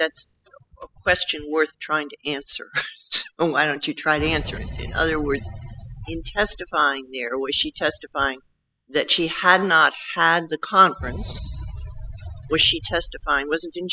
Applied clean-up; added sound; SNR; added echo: classical method spectral subtraction.